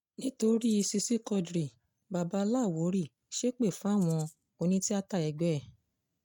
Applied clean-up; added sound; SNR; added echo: neural mask model RNNoise.